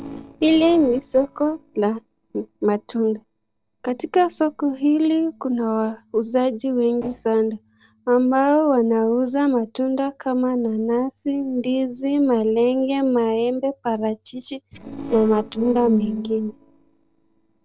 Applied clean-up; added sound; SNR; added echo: neural separator model SepFormer DNS4.